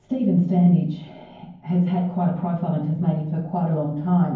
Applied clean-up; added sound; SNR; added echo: none; none; none; reverberation time 0.9 s.